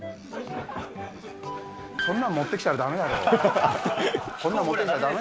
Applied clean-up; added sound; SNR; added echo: none; none; none; none.